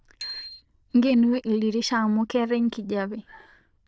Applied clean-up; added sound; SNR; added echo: neural diffusion model UNIVERSE++.